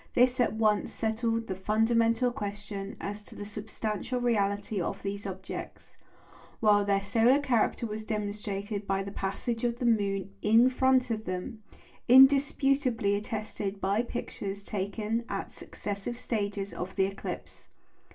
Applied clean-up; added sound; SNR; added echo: none; none; none; reverberation time 0.2 s.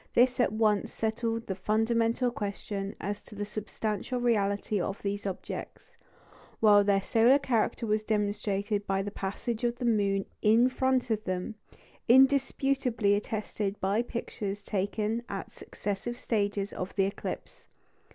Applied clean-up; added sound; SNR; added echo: none; none; none; none.